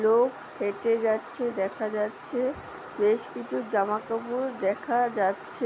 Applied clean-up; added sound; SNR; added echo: none; none; none; none.